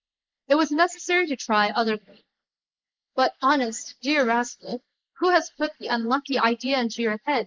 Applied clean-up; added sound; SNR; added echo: neural mask model Resemble Enhance denoiser.